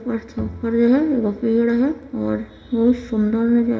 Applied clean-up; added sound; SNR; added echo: none; Bowed string instrument; 18 dB; reverberation time 1.3 s.